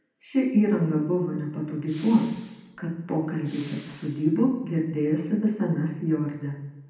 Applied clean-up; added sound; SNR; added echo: none; Respiratory sounds; 18 dB; reverberation time 0.8 s.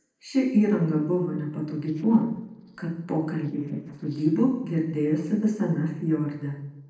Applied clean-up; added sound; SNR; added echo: neural separator model SepFormer DNS4.